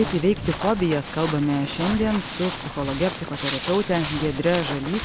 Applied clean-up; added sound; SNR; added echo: none; Walk, footsteps; 3 dB; none.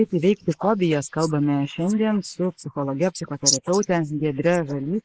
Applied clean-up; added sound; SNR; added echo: neural mask model Resemble Enhance denoiser.